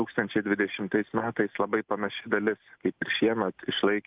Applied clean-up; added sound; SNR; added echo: none; none; none; none.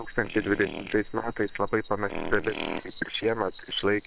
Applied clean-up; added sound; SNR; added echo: neural separator model SepFormer WHAM!.